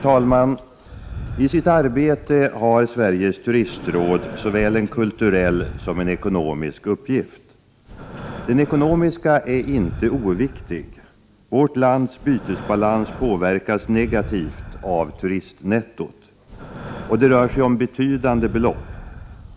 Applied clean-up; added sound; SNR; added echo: none; Breathing; 14 dB; none.